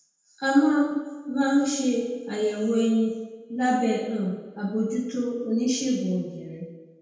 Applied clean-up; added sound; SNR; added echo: none; none; none; reverberation time 1.1 s.